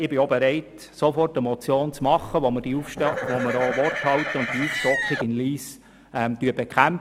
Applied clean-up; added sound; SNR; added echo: none; Livestock, farm animals, working animals; 5 dB; none.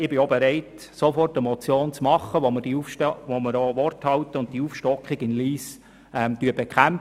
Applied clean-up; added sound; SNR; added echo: none; none; none; none.